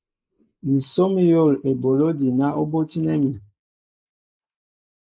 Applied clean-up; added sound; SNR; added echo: neural mask model Resemble Enhance denoiser.